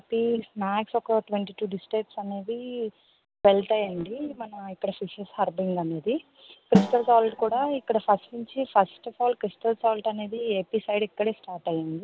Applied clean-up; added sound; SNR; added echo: none; Snare drum; 5 dB; none.